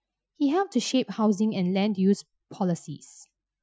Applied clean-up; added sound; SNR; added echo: classical method Wiener filter.